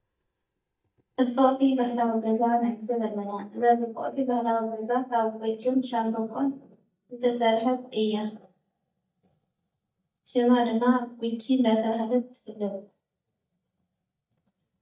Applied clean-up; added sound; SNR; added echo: neural mask model DeepFilterNet 3.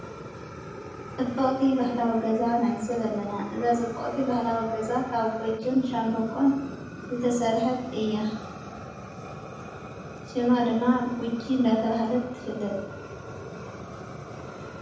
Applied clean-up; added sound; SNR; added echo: none; Fire; 12 dB; reverberation time 0.8 s.